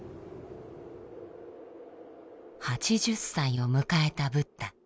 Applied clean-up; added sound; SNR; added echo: none; none; none; none.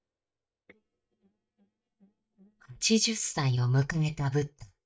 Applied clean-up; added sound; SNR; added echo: neural mask model DeepFilterNet 3.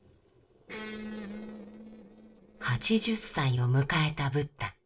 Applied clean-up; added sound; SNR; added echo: neural separator model SepFormer DNS4.